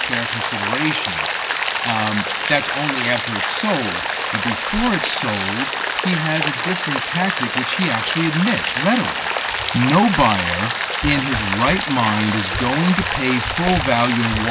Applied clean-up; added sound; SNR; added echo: none; Rain; 1 dB; none.